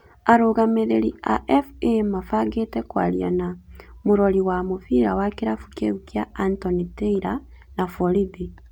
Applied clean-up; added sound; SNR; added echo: none; none; none; none.